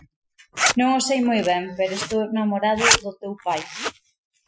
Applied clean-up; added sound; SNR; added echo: classical method Wiener filter.